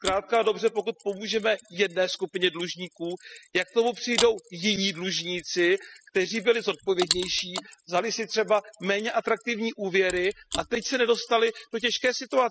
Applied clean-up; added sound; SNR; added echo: classical method spectral subtraction.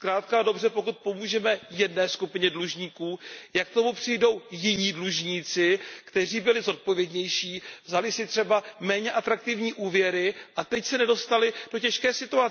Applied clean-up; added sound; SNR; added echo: none; none; none; none.